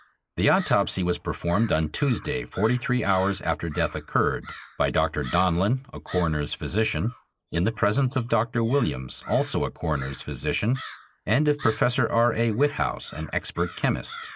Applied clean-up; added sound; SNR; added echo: neural mask model Resemble Enhance denoiser.